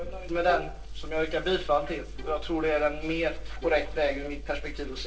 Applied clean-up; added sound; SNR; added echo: neural separator model SepFormer DNS4.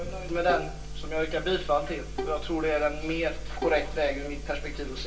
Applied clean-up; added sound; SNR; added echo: none; Bowed string instrument; 12 dB; reverberation time 0.2 s.